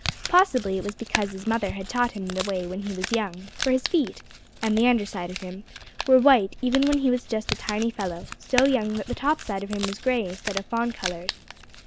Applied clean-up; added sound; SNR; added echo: none; Crumpling, crinkling; 10 dB; none.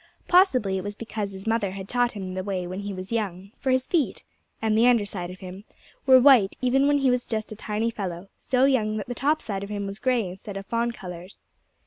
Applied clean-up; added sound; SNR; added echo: none; none; none; none.